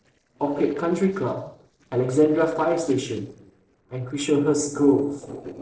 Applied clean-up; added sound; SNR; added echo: neural separator model SepFormer DNS4.